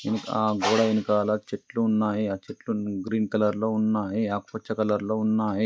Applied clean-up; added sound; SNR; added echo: none; none; none; none.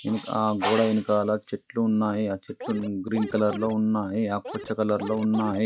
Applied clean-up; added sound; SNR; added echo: none; Scratching (performance technique); 13 dB; none.